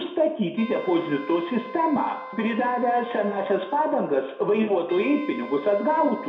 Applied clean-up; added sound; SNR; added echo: none; Wind instrument, woodwind instrument; 16 dB; reverberation time 0.6 s.